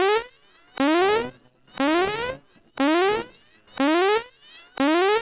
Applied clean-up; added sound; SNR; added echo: neural separator model SepFormer WHAM!.